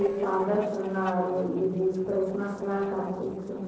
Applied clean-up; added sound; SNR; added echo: neural separator model SepFormer DNS4.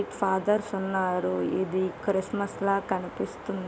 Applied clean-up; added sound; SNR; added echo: none; none; none; none.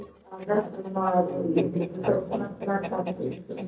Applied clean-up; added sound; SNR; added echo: neural mask model DeepFilterNet 3.